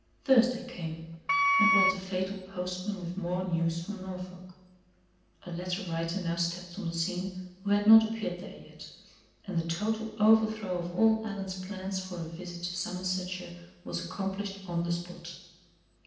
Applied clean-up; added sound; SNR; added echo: none; Wind instrument, woodwind instrument; -3 dB; reverberation time 0.9 s.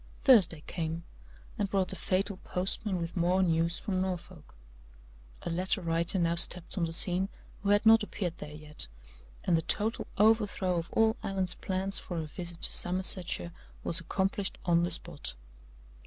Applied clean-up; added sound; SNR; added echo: none; none; none; none.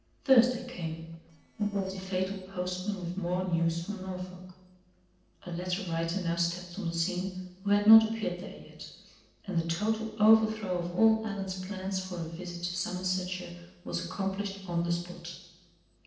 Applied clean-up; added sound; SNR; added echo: neural separator model SepFormer DNS4.